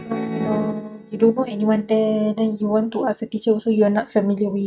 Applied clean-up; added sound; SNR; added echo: neural mask model RNNoise.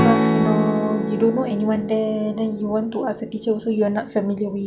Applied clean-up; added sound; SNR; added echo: none; Strum; 2 dB; none.